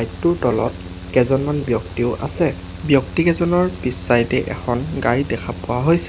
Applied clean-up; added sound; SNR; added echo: none; Mechanical fan; 12 dB; none.